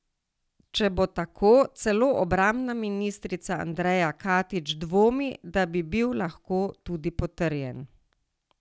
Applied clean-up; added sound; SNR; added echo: none; none; none; none.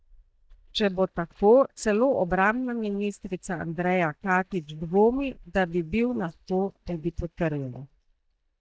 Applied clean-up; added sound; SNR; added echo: neural mask model DeepFilterNet 3.